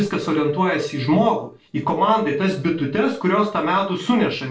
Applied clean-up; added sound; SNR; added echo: neural separator model SepFormer DNS4.